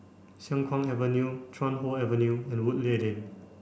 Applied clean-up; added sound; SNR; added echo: none; none; none; none.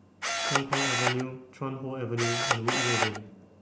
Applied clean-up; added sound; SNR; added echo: none; Camera; -4 dB; none.